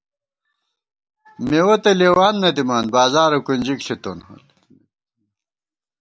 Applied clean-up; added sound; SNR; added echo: none; none; none; none.